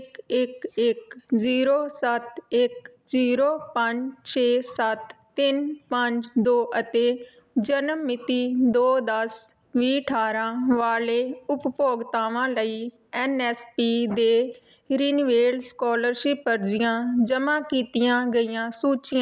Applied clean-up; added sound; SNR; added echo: none; none; none; none.